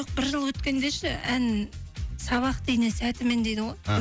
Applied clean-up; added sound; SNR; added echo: none; none; none; none.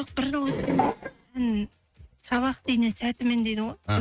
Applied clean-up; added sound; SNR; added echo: neural mask model RNNoise.